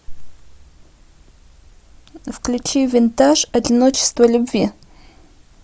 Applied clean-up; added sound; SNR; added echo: none; none; none; none.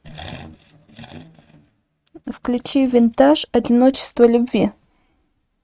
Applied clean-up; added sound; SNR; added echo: neural mask model RNNoise.